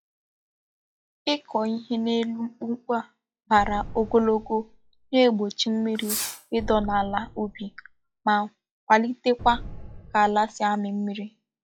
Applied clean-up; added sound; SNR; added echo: classical method log-MMSE.